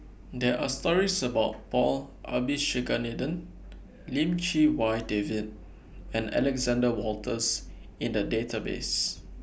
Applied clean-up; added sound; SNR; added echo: none; none; none; none.